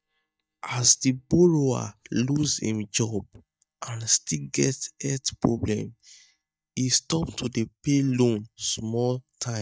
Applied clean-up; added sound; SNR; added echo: neural mask model DeepFilterNet 3.